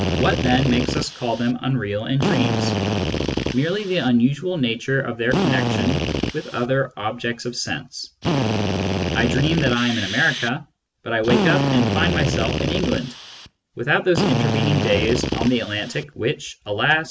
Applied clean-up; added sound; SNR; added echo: none; Drill; 1 dB; none.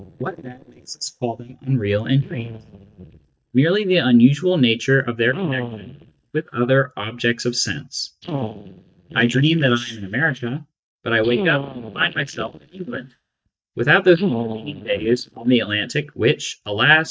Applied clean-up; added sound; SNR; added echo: neural mask model DeepFilterNet 3.